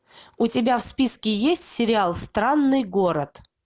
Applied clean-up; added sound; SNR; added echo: none; none; none; none.